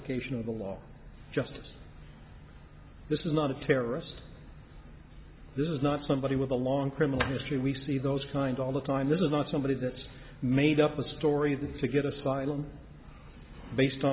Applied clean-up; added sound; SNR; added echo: none; none; none; none.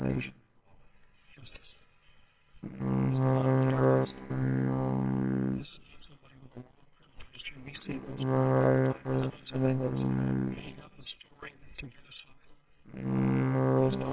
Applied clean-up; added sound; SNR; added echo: neural separator model SepFormer WHAMR!.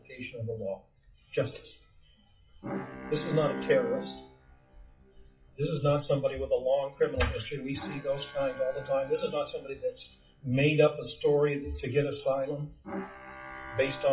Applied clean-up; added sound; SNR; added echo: classical method WPE with log-MMSE.